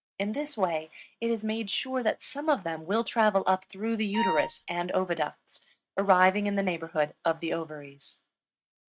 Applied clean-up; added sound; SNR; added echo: neural mask model RNNoise.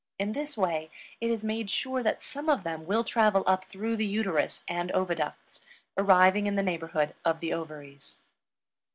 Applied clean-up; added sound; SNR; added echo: none; none; none; none.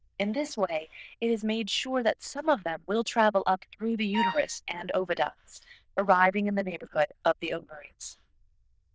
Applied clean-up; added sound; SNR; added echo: neural diffusion model UNIVERSE++.